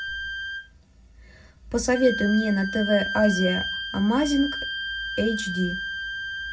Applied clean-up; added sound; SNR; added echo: none; Wind instrument, woodwind instrument; 6 dB; reverberation time 0.4 s.